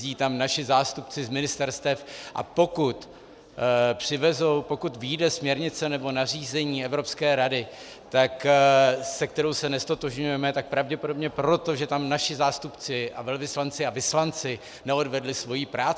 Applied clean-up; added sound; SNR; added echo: none; none; none; none.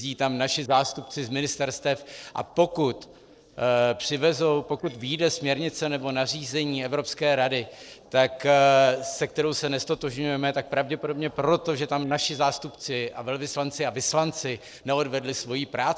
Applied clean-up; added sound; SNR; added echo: neural separator model SepFormer DNS4.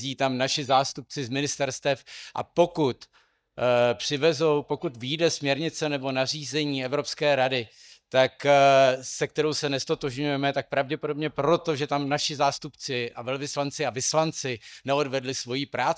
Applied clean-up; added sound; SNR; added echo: neural mask model DeepFilterNet 3.